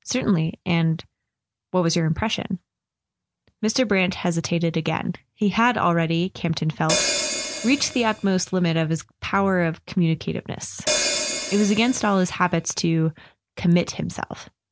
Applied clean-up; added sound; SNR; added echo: none; Hi-hat; 4 dB; none.